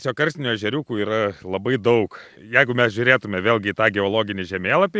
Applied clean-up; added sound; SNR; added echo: none; none; none; none.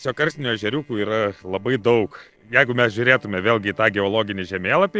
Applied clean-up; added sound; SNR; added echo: neural separator model SepFormer DNS4.